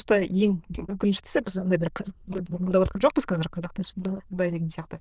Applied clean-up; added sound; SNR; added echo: neural diffusion model UNIVERSE++.